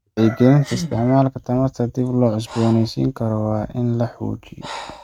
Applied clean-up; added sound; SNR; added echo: neural mask model RNNoise.